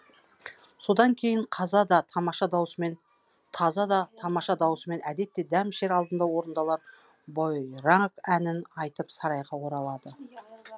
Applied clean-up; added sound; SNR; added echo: none; none; none; none.